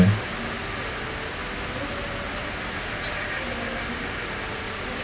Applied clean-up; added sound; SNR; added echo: none; Wind instrument, woodwind instrument; 15 dB; none.